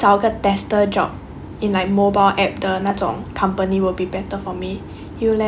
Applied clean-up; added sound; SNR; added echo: none; none; none; none.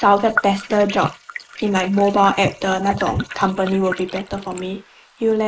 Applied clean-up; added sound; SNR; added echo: neural mask model Resemble Enhance denoiser.